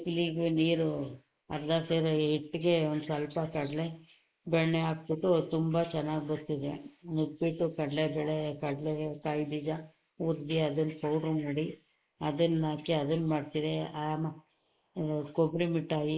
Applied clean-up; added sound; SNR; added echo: neural mask model Resemble Enhance denoiser.